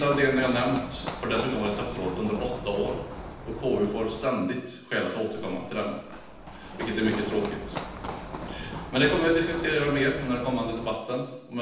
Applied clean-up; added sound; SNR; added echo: none; Run; 10 dB; reverberation time 0.9 s.